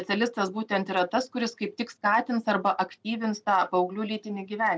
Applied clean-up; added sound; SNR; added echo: none; none; none; none.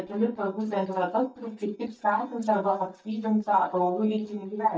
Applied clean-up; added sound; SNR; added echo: neural mask model DeepFilterNet 3.